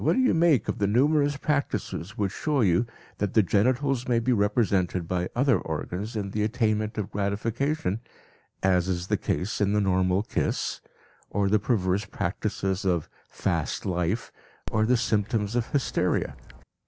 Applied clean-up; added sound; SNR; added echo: none; Dog; 12 dB; none.